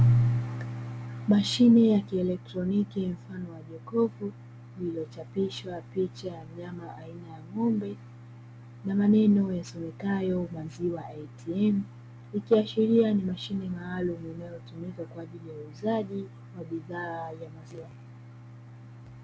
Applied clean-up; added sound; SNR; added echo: none; none; none; none.